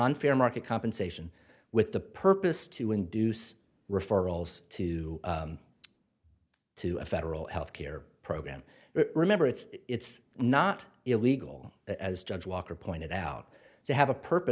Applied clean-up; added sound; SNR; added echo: none; none; none; none.